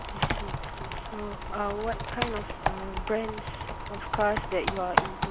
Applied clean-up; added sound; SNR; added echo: none; Computer keyboard; -1 dB; none.